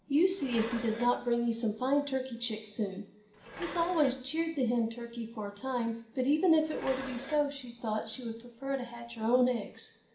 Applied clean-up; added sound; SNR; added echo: none; Dishes, pots, and pans; 16 dB; reverberation time 0.5 s.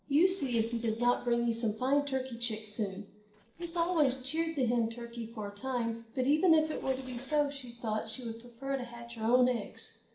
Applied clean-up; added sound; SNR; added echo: neural separator model SepFormer DNS4.